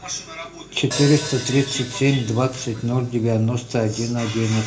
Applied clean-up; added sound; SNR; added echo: none; Hi-hat; 13 dB; reverberation time 0.3 s.